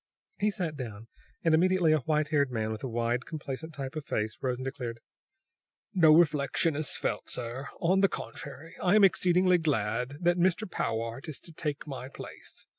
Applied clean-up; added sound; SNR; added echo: none; none; none; none.